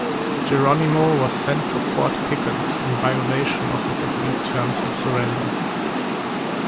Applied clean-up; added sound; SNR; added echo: none; Water; -1 dB; none.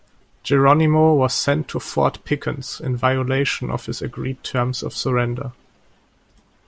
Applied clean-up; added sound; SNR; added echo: none; none; none; none.